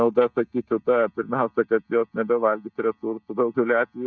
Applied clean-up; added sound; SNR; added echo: neural mask model DeepFilterNet 3.